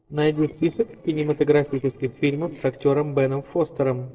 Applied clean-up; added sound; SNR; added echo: neural separator model SepFormer DNS4.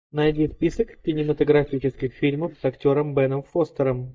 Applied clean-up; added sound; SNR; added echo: neural mask model DeepFilterNet 3.